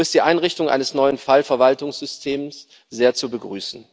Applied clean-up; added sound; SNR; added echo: none; none; none; none.